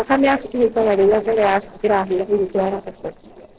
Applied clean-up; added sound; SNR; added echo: neural separator model SepFormer DNS4.